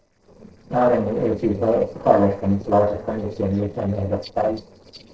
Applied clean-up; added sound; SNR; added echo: neural separator model SepFormer DNS4.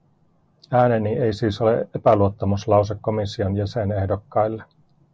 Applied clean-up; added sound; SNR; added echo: none; none; none; none.